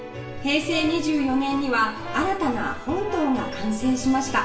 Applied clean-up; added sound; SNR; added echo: none; Brass instrument; 17 dB; reverberation time 0.9 s.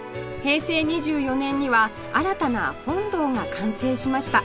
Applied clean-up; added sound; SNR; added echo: none; none; none; none.